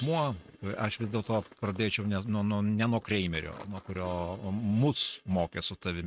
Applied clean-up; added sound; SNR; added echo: neural mask model RNNoise.